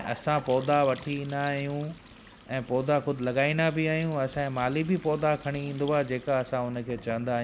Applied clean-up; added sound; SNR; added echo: none; Trickle, dribble / Bathtub (filling or washing) / Sink (filling or washing) / Gurgling / Splash, splatter; 18 dB; none.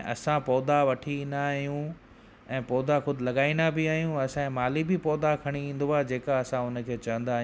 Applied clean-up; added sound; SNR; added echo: none; none; none; none.